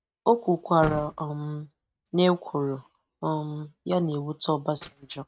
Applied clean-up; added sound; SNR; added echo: neural mask model RNNoise.